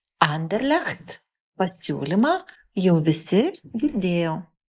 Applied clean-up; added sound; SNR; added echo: neural mask model Resemble Enhance denoiser.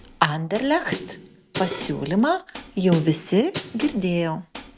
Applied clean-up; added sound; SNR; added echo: none; Snare drum; 12 dB; none.